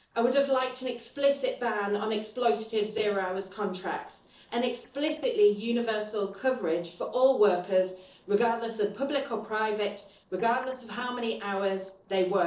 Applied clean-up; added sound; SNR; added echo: neural separator model SepFormer DNS4.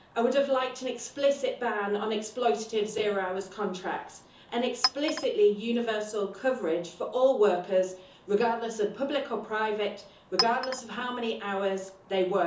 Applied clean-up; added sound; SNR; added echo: none; Chink, clink; 13 dB; reverberation time 0.8 s.